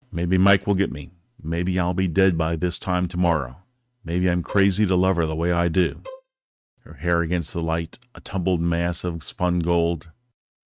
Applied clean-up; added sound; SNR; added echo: neural mask model RNNoise.